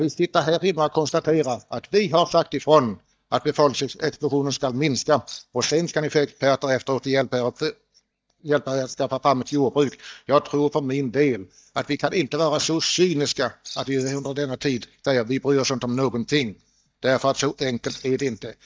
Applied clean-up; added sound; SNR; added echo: neural mask model DeepFilterNet 3.